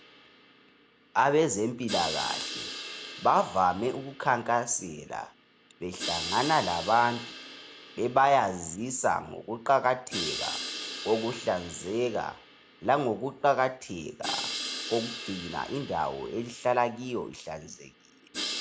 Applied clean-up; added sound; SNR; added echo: none; Crash cymbal; 10 dB; none.